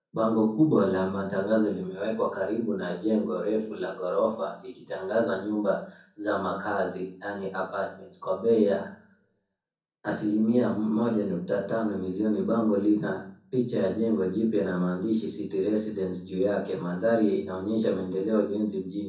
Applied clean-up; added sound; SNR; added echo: none; none; none; reverberation time 0.6 s.